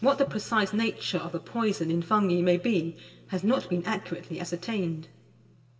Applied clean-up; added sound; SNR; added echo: none; none; none; reverberation time 2.0 s.